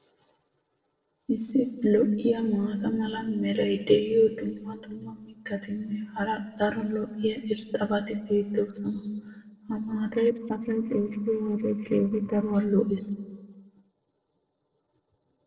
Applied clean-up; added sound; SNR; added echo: neural separator model SepFormer DNS4.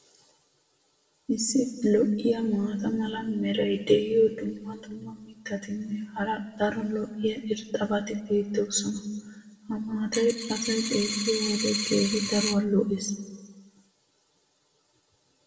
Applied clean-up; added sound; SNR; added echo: none; Coin (dropping); 4 dB; reverberation time 1.2 s.